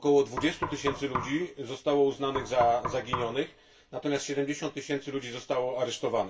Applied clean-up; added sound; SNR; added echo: none; Knock; 8 dB; reverberation time 0.2 s.